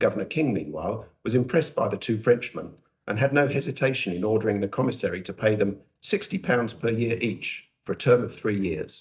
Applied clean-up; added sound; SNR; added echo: neural mask model DeepFilterNet 3.